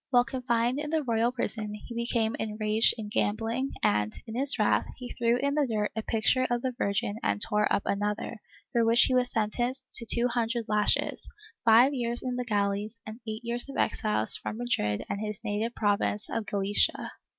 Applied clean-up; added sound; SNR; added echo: none; none; none; none.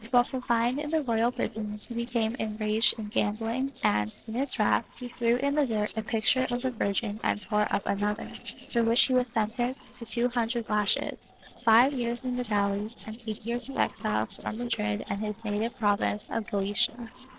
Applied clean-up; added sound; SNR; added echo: neural separator model SepFormer DNS4.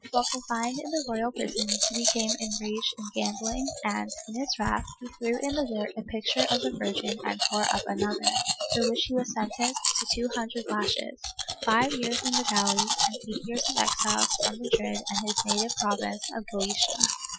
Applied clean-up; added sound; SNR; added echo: classical method Wiener filter.